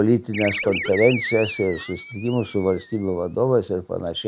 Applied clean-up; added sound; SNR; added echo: none; Animal; 9 dB; none.